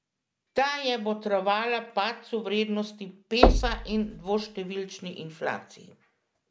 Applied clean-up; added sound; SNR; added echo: none; Knock; -2 dB; none.